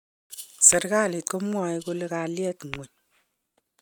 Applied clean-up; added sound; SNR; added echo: neural mask model RNNoise.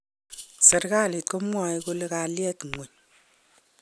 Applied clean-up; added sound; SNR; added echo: none; Tap / Glass + Rattle (instrument); 18 dB; none.